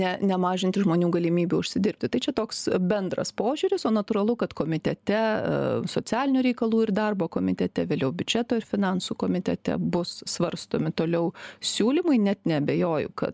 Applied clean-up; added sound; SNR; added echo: none; none; none; none.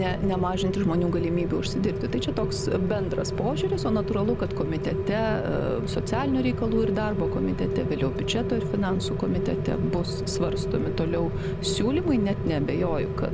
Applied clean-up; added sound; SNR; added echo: none; Rain; 1 dB; none.